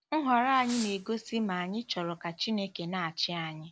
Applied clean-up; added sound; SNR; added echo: none; Fireworks; 18 dB; none.